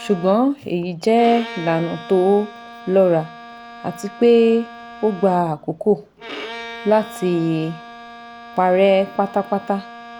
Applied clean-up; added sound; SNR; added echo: none; Bowed string instrument; 17 dB; none.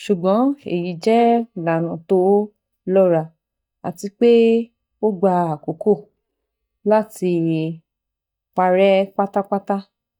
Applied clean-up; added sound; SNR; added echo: neural mask model DeepFilterNet 3.